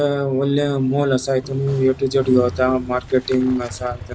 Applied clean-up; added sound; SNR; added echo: none; Motorcycle; 16 dB; none.